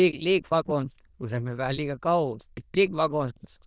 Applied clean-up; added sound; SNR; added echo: neural diffusion model UNIVERSE++.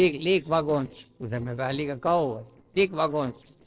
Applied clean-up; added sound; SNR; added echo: neural separator model SepFormer DNS4.